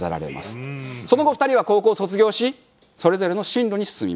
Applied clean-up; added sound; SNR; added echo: none; none; none; none.